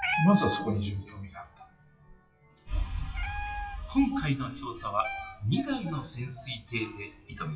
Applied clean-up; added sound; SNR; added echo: classical method WPE with log-MMSE.